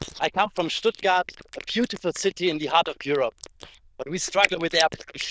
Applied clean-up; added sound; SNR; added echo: neural diffusion model UNIVERSE++.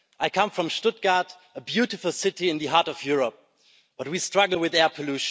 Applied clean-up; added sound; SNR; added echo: none; none; none; none.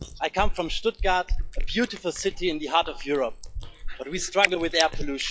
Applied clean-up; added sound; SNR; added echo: classical method log-MMSE.